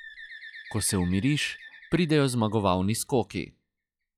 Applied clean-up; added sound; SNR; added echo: classical method log-MMSE.